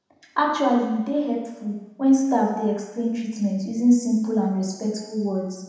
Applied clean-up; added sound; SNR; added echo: none; none; none; reverberation time 1.0 s.